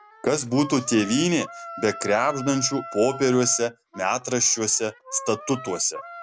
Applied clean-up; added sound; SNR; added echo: none; Wind instrument, woodwind instrument; 15 dB; none.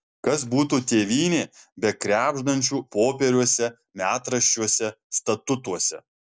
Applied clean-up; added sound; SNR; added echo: none; none; none; none.